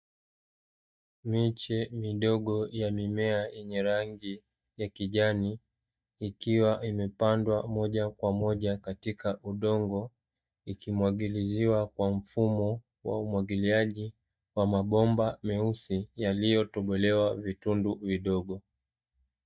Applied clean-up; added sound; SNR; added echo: neural mask model DeepFilterNet 3.